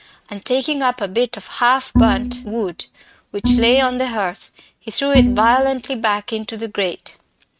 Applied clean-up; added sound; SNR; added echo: neural mask model RNNoise.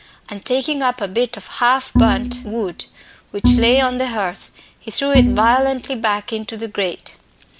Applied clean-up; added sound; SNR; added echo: none; Bowed string instrument; 0 dB; none.